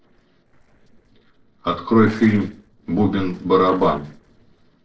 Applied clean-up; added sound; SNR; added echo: neural separator model SepFormer DNS4.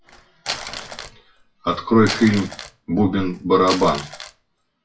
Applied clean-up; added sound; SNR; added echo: classical method WPE with log-MMSE.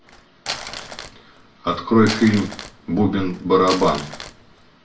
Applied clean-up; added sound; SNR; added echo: none; Crumpling, crinkling; 13 dB; reverberation time 0.3 s.